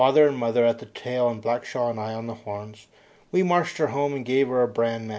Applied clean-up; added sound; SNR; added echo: none; none; none; none.